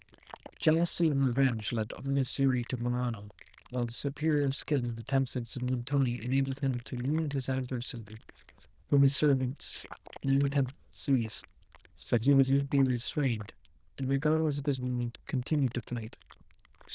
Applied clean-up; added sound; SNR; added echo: neural diffusion model UNIVERSE++.